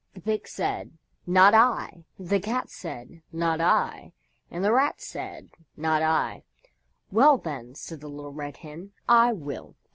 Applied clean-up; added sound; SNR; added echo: none; none; none; none.